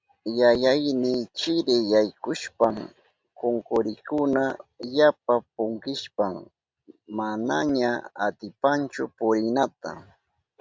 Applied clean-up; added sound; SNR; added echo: none; none; none; none.